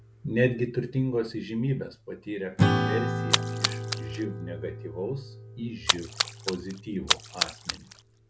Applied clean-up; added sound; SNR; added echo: none; Acoustic guitar / Strum + Splash, splatter; -1 dB; none.